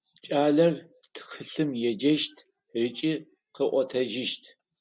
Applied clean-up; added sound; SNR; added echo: none; none; none; none.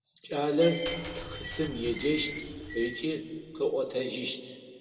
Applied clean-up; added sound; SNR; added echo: none; Glass; -2 dB; reverberation time 1.9 s.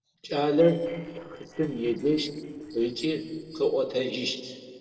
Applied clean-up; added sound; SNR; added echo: neural separator model SepFormer DNS4.